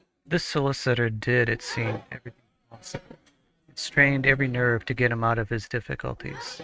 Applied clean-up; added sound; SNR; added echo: neural mask model RNNoise.